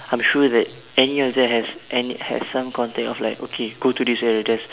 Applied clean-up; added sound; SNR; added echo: none; none; none; none.